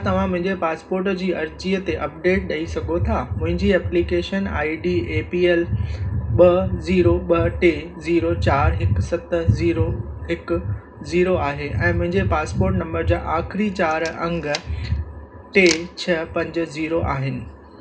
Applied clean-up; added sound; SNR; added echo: none; Camera; 15 dB; reverberation time 0.2 s.